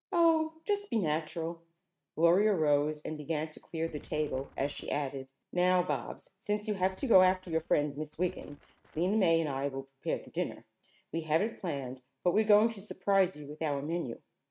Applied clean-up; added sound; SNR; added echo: neural mask model RNNoise.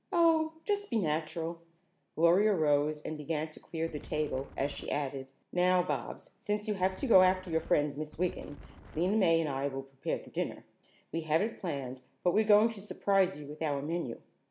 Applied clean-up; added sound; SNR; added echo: none; Wind; 17 dB; none.